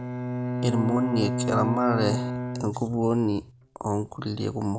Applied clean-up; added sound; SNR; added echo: none; Bowed string instrument; 3 dB; none.